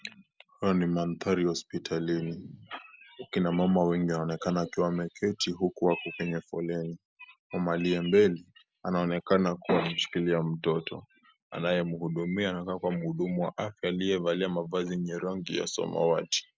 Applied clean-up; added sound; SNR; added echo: none; none; none; none.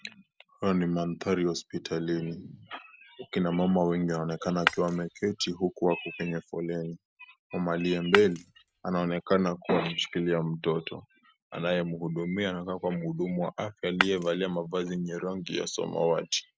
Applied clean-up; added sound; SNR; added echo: none; Shatter; 3 dB; none.